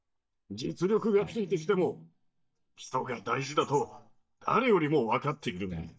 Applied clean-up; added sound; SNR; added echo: neural mask model DeepFilterNet 3.